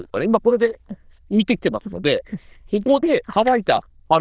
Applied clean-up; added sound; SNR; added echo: neural diffusion model UNIVERSE++.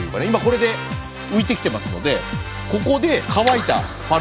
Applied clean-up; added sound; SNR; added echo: none; Trumpet; 17 dB; none.